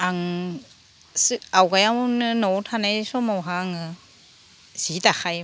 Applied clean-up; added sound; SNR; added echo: none; none; none; none.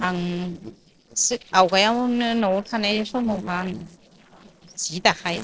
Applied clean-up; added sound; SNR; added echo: neural separator model SepFormer DNS4.